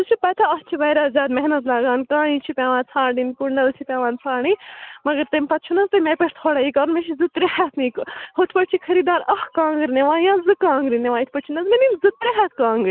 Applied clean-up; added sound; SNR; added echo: none; none; none; none.